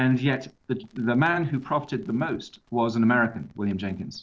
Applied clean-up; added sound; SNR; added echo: neural separator model SepFormer DNS4.